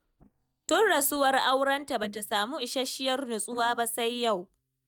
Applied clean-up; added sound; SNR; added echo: neural mask model DeepFilterNet 3.